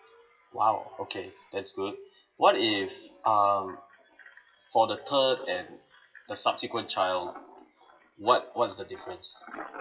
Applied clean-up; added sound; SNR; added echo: classical method WPE with log-MMSE.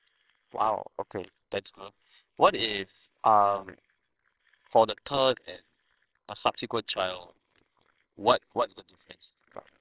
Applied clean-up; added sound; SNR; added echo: neural separator model SepFormer WHAMR!.